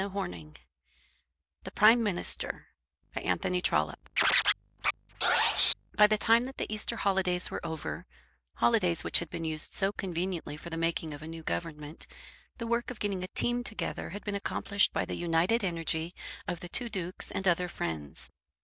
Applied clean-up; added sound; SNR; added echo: none; Scratching (performance technique); -2 dB; none.